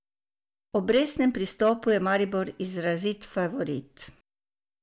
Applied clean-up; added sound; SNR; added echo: none; none; none; none.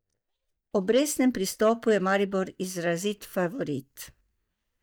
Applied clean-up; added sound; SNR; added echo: neural mask model DeepFilterNet 3.